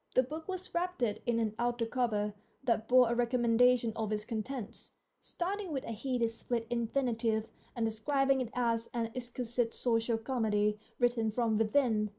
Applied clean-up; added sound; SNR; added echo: neural mask model Resemble Enhance denoiser.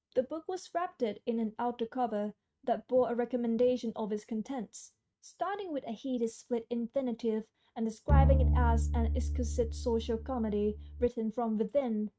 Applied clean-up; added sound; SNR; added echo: neural mask model RNNoise.